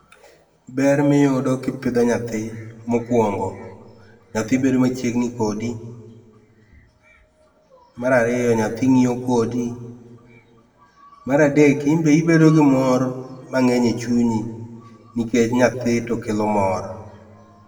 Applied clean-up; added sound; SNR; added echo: none; none; none; reverberation time 1.1 s.